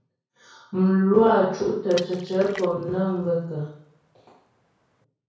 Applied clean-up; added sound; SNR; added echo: none; Water / Splash, splatter; 20 dB; reverberation time 0.6 s.